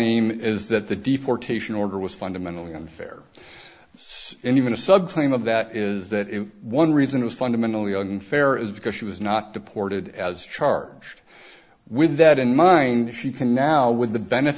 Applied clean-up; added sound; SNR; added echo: none; none; none; none.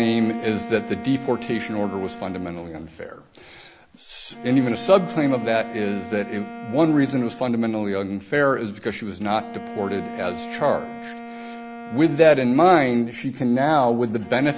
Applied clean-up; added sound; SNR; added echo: none; Bowed string instrument; 14 dB; none.